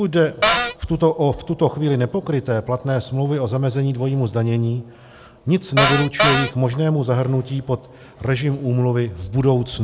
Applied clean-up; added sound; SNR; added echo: none; Cupboard open or close; -2 dB; none.